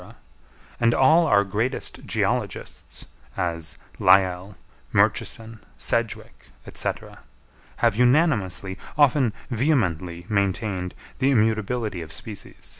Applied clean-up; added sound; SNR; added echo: none; none; none; none.